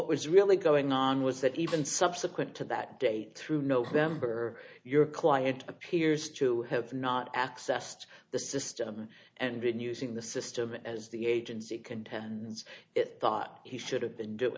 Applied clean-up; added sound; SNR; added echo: none; Snare drum; 17 dB; none.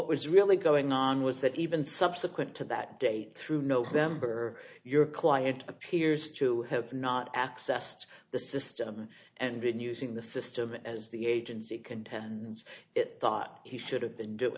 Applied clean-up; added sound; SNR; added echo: none; none; none; none.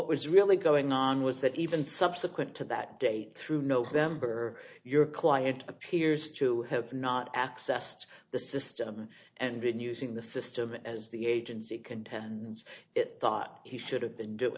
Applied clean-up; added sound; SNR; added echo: neural separator model SepFormer DNS4.